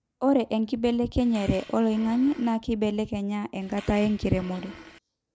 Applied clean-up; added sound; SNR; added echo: none; Fart; 19 dB; none.